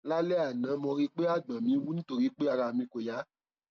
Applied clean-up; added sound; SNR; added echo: none; none; none; none.